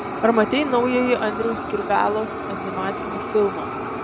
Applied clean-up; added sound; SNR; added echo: none; Fire; 6 dB; none.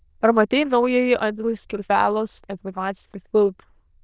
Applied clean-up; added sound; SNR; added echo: neural diffusion model UNIVERSE++.